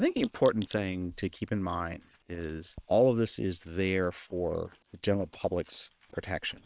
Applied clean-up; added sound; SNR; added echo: neural separator model SepFormer WHAM!.